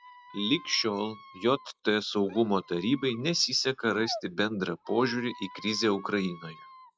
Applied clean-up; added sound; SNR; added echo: classical method log-MMSE.